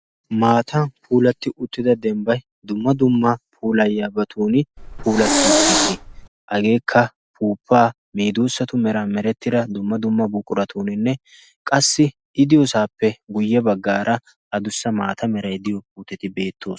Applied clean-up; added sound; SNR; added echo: none; Hiss; -1 dB; none.